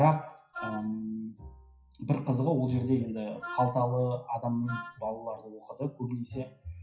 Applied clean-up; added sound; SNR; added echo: classical method WPE with log-MMSE.